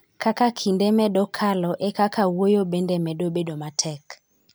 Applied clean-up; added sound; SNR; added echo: none; none; none; none.